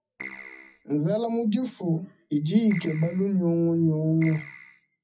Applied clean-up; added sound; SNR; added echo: classical method WPE with log-MMSE.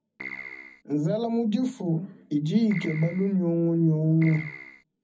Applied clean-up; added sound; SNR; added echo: none; Keyboard (musical); 14 dB; reverberation time 0.4 s.